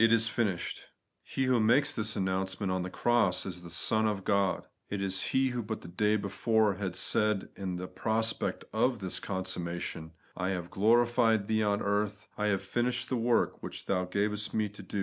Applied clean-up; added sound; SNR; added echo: none; none; none; none.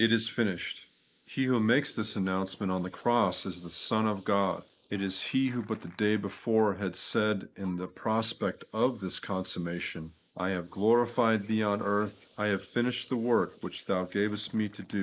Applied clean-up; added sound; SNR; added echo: neural mask model Resemble Enhance denoiser.